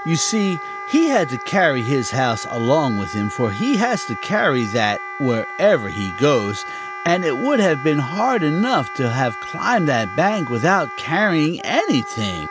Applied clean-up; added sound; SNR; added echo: none; Wind instrument, woodwind instrument; 11 dB; none.